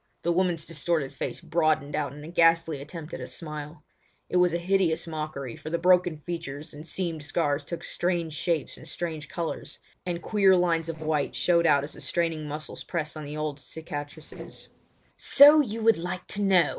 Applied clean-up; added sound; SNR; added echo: neural separator model SepFormer DNS4.